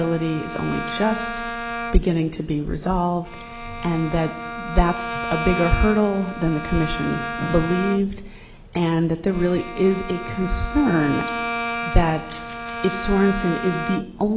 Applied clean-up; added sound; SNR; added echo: none; Bowed string instrument; 8 dB; none.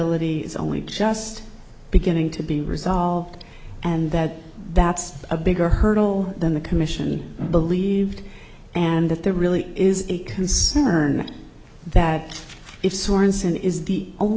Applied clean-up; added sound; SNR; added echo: none; none; none; none.